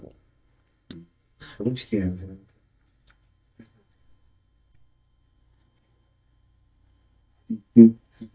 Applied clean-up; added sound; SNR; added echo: neural mask model DeepFilterNet 3.